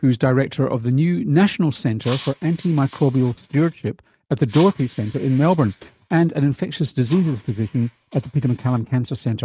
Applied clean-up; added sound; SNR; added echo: neural mask model RNNoise.